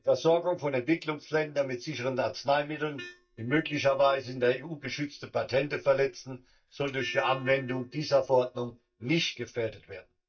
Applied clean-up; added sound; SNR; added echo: neural mask model DeepFilterNet 3.